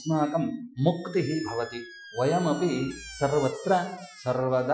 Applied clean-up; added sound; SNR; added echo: classical method Wiener filter.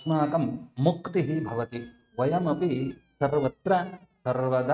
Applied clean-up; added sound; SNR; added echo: neural mask model RNNoise.